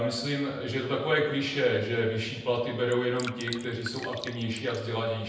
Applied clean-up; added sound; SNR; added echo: none; Drip; 13 dB; reverberation time 0.9 s.